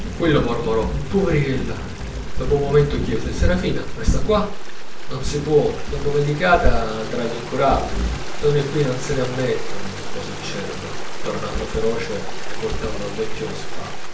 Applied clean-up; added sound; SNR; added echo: none; Stream; 15 dB; reverberation time 0.4 s.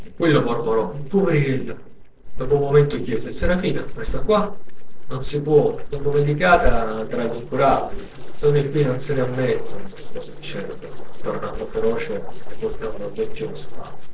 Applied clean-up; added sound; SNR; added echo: neural separator model SepFormer DNS4.